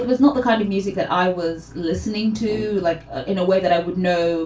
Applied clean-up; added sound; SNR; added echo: none; Brass instrument; 15 dB; reverberation time 0.2 s.